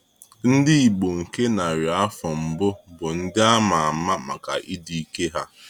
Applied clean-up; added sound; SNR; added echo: none; none; none; none.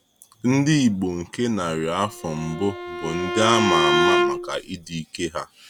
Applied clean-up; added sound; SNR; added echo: none; Bowed string instrument; 0 dB; none.